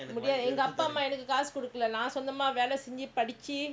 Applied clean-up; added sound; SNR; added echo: none; none; none; none.